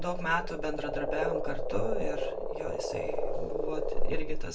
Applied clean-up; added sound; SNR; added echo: none; Frog; 5 dB; reverberation time 0.2 s.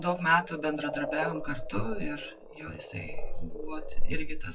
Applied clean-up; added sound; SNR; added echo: classical method WPE with log-MMSE.